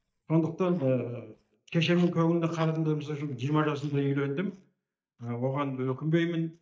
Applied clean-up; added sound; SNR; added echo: neural mask model DeepFilterNet 3.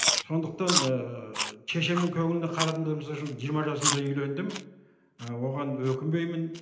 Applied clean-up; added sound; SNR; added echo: none; Chewing, mastication; 4 dB; reverberation time 0.9 s.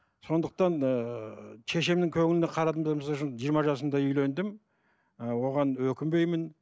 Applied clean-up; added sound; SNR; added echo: none; none; none; none.